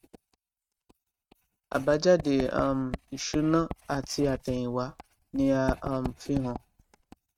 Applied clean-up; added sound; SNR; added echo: neural mask model RNNoise.